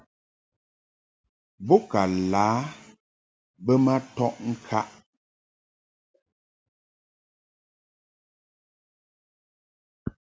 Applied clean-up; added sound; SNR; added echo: none; none; none; none.